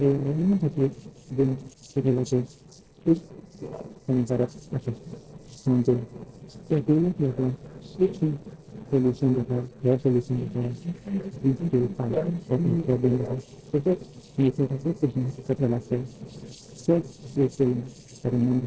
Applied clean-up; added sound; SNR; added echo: neural separator model SepFormer DNS4.